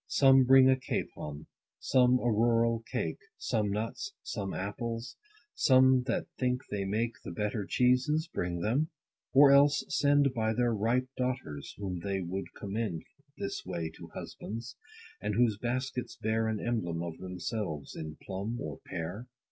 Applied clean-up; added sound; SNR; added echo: none; none; none; none.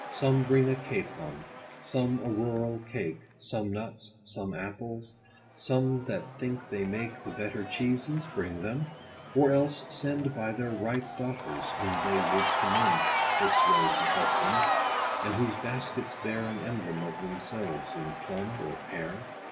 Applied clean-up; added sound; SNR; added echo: none; Crowd / Cheering; 1 dB; reverberation time 1.4 s.